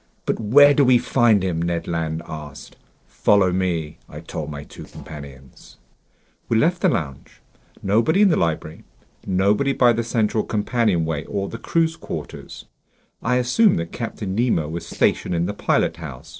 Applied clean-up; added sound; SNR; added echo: neural separator model SepFormer DNS4.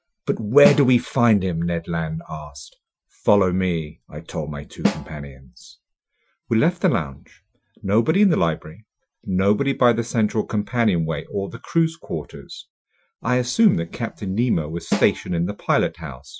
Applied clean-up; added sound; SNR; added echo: classical method Wiener filter.